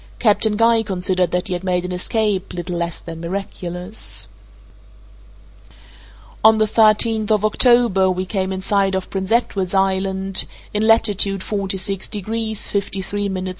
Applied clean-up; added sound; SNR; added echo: none; none; none; none.